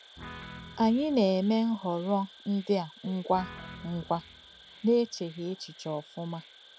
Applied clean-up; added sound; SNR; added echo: none; Guitar + Insect; 18 dB; none.